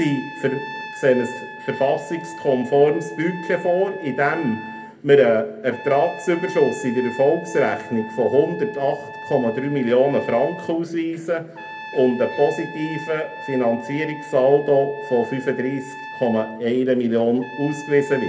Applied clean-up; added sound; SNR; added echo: none; Trumpet; 15 dB; reverberation time 0.3 s.